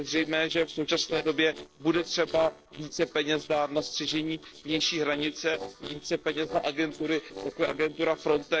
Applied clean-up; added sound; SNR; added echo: neural separator model SepFormer DNS4.